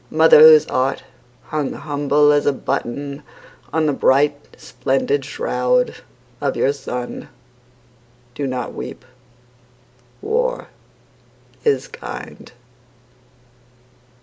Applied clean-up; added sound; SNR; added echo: none; none; none; none.